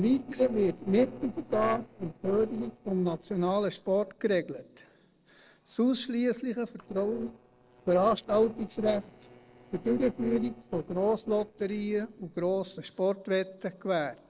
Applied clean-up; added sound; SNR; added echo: neural separator model SepFormer DNS4.